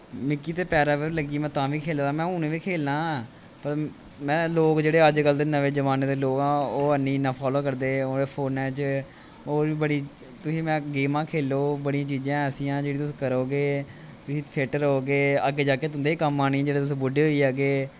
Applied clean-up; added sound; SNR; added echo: none; none; none; none.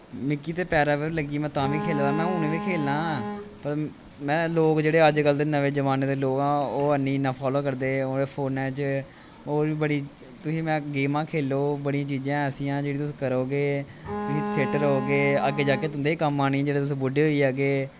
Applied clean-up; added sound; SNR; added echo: none; Bowed string instrument; 6 dB; none.